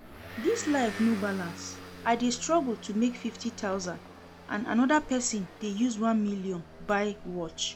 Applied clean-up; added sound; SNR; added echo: none; Motor vehicle (road) / Engine; 15 dB; none.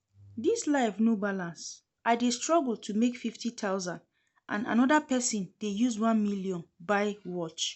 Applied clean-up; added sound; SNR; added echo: none; none; none; none.